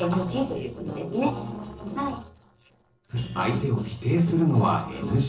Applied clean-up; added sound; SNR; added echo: neural separator model SepFormer DNS4.